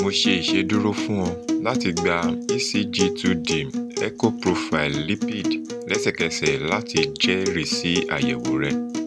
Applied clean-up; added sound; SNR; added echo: none; Acoustic guitar; 1 dB; none.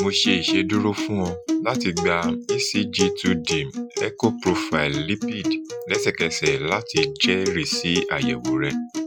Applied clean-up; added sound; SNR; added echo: classical method Wiener filter.